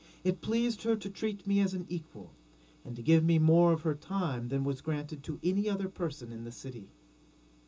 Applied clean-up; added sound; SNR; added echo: none; none; none; reverberation time 0.2 s.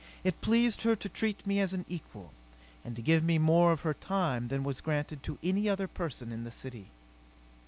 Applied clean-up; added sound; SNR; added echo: none; none; none; none.